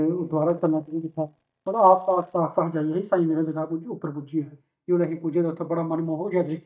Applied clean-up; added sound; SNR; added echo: neural mask model DeepFilterNet 3.